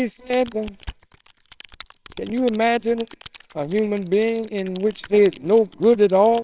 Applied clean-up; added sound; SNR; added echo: neural separator model SepFormer WHAMR!.